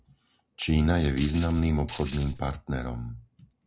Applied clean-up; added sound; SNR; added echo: none; Tambourine; -1 dB; none.